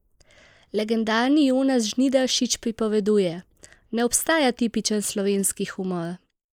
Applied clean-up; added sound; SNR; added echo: neural mask model Resemble Enhance denoiser.